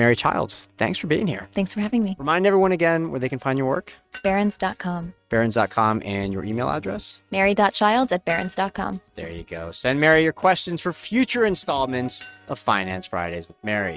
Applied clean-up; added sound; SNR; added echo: neural mask model RNNoise.